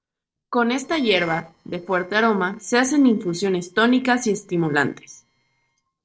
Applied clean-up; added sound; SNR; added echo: neural separator model SepFormer DNS4.